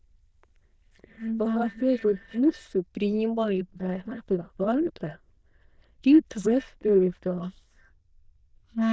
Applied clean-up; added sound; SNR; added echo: neural diffusion model UNIVERSE++.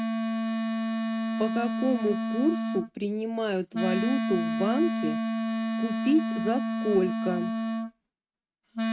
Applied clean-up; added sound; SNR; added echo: neural mask model RNNoise.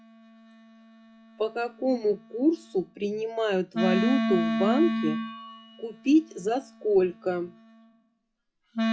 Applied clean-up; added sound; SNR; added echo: classical method log-MMSE.